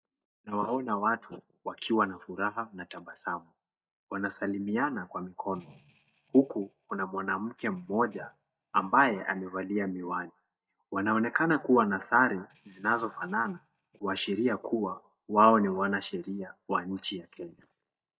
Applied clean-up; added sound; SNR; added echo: neural mask model DeepFilterNet 3.